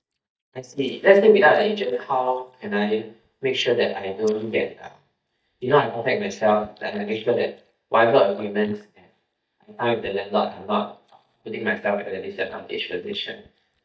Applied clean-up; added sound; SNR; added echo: neural mask model DeepFilterNet 3.